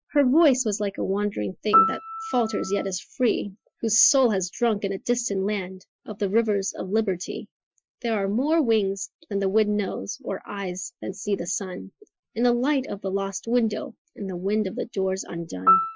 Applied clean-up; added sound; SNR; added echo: classical method Wiener filter.